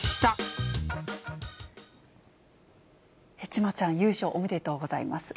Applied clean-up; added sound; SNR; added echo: none; none; none; none.